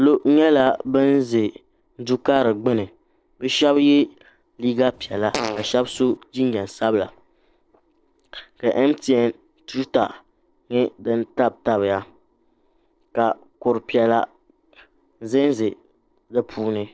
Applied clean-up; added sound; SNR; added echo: neural separator model SepFormer DNS4.